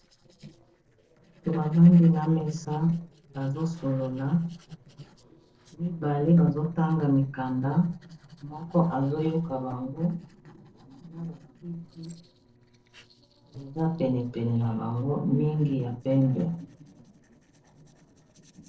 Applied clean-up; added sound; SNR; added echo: neural separator model SepFormer DNS4.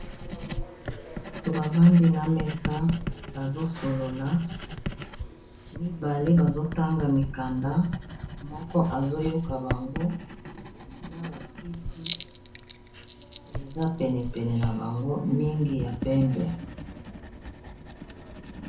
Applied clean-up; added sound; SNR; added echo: none; Writing; 8 dB; reverberation time 0.6 s.